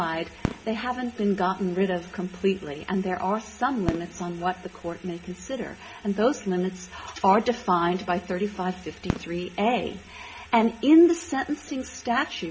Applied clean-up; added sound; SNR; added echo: none; Fireworks; 15 dB; reverberation time 0.3 s.